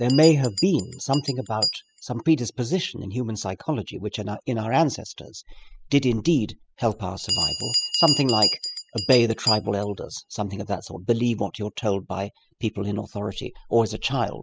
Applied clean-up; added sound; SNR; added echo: classical method spectral subtraction.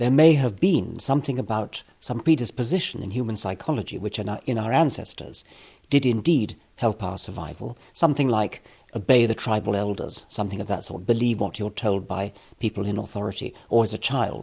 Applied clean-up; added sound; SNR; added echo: none; none; none; none.